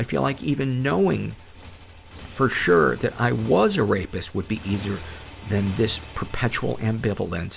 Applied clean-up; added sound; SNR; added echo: none; Motorcycle; 18 dB; none.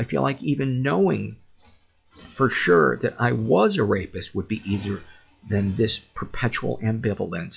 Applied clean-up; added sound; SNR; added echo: classical method log-MMSE.